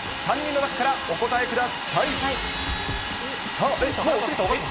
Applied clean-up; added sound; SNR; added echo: none; Domestic sounds, home sounds; 5 dB; none.